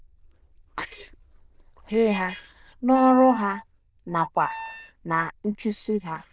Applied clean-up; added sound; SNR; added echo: neural diffusion model UNIVERSE++.